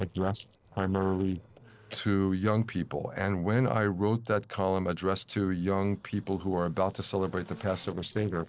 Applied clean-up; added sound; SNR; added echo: neural separator model SepFormer DNS4.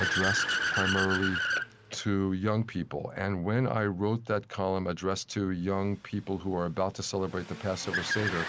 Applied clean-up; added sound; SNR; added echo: none; Accelerating, revving, vroom / Car; 4 dB; none.